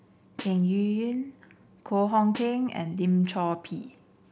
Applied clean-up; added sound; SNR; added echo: none; Snare drum; 19 dB; none.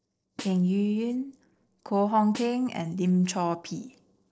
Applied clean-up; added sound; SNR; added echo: neural separator model SepFormer DNS4.